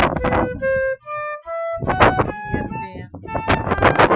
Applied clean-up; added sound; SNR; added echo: classical method Wiener filter.